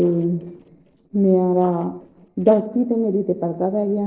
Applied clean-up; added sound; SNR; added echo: neural separator model SepFormer DNS4.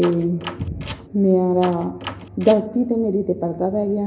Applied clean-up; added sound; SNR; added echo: none; Door; 16 dB; reverberation time 2.7 s.